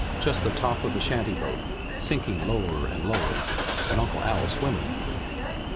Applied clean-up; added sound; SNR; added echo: none; Engine starting / Car; -1 dB; none.